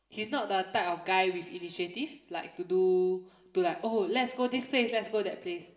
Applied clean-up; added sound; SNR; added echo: none; none; none; reverberation time 2.3 s.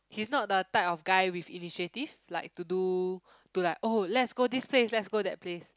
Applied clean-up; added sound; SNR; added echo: none; none; none; none.